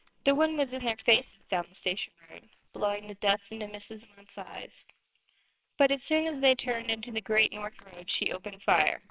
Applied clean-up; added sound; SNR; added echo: neural separator model SepFormer WHAMR!.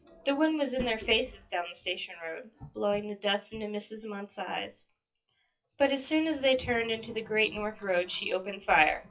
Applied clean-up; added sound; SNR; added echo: classical method WPE with log-MMSE.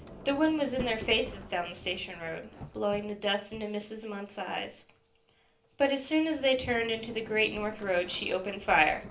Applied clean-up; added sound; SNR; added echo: none; Sliding door; 16 dB; reverberation time 0.3 s.